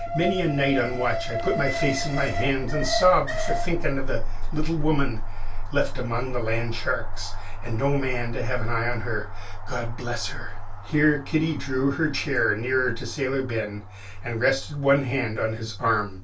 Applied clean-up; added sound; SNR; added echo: none; Alarm; 1 dB; reverberation time 0.2 s.